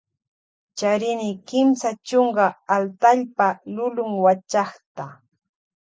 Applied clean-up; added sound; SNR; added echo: none; none; none; none.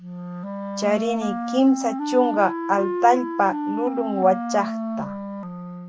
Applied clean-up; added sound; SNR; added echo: none; Wind instrument, woodwind instrument; 5 dB; none.